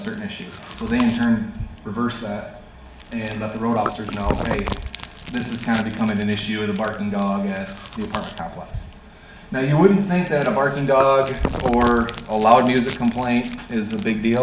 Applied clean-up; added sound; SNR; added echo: none; Chewing, mastication; 11 dB; reverberation time 0.3 s.